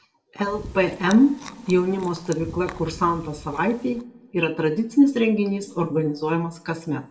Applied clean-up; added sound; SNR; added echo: none; Chewing, mastication; 17 dB; reverberation time 0.5 s.